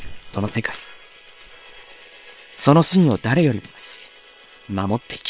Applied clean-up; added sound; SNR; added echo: neural separator model SepFormer WHAM!.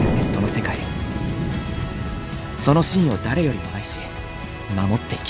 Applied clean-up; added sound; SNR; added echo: none; Thunder; 3 dB; none.